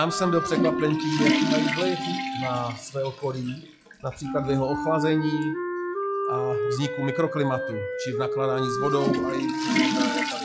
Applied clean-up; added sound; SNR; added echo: classical method log-MMSE.